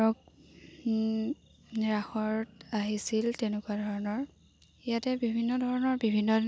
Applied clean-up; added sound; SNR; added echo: none; none; none; none.